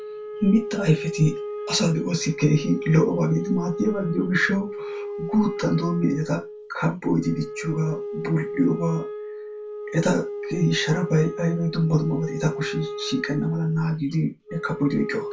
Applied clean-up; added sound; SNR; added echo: none; Wind instrument, woodwind instrument; 9 dB; reverberation time 0.2 s.